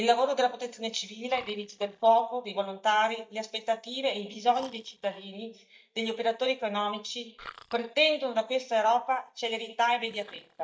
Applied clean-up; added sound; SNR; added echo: neural mask model DeepFilterNet 3.